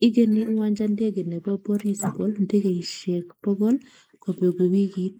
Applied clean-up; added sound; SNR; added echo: neural mask model Resemble Enhance denoiser.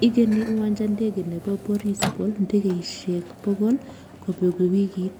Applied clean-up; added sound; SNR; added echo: none; Microwave oven; 13 dB; none.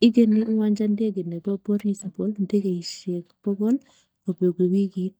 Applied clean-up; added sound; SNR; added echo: neural mask model DeepFilterNet 3.